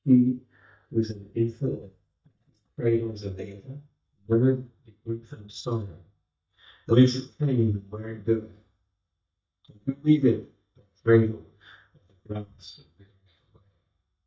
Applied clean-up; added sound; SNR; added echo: neural mask model DeepFilterNet 3.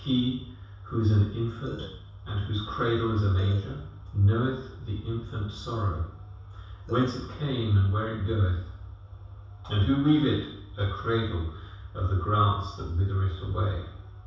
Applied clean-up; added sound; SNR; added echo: none; Burping, eructation; 15 dB; reverberation time 0.7 s.